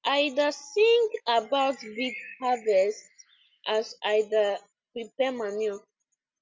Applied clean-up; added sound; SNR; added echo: none; Bird; 19 dB; none.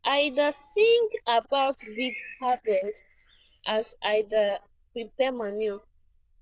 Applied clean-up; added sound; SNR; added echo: neural diffusion model UNIVERSE++.